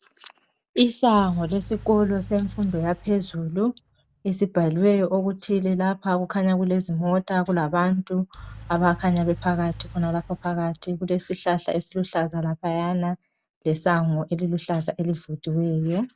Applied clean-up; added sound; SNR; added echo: none; Engine / Car; 18 dB; none.